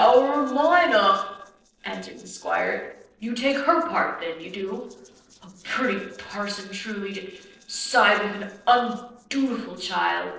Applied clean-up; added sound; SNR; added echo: neural separator model SepFormer DNS4.